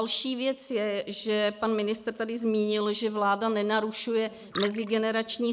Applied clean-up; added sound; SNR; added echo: neural mask model Resemble Enhance denoiser.